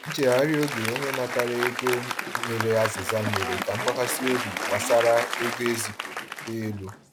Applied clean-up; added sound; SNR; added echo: none; Applause; 4 dB; none.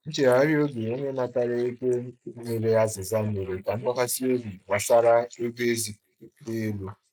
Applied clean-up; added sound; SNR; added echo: neural mask model Resemble Enhance denoiser.